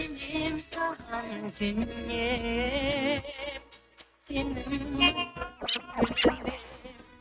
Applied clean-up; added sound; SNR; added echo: neural mask model RNNoise.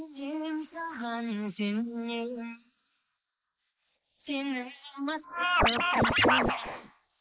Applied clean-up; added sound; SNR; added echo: neural mask model Resemble Enhance denoiser.